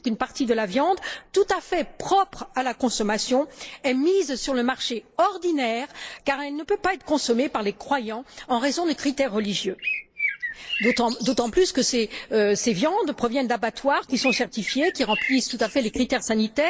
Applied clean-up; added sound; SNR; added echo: neural mask model Resemble Enhance denoiser.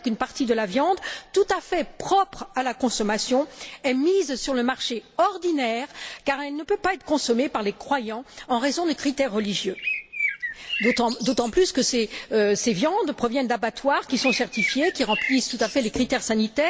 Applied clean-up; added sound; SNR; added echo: none; Bird; 6 dB; none.